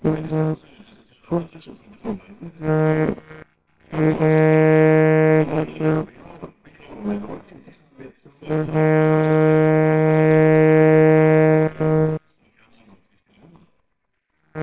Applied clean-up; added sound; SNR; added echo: neural separator model SepFormer WHAMR!.